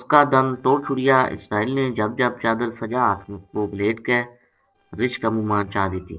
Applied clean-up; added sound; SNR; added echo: neural separator model SepFormer DNS4.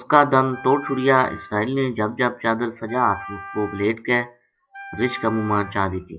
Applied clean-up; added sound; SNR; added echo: classical method log-MMSE.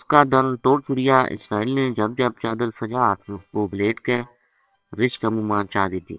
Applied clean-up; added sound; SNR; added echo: neural separator model SepFormer WHAM!.